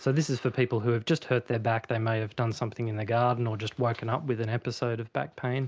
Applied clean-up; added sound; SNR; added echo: none; none; none; none.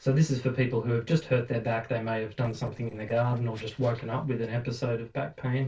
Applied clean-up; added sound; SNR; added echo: neural separator model SepFormer DNS4.